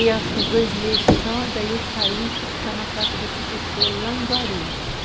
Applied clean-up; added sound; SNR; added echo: none; Knock / Wood + Bird; -3 dB; none.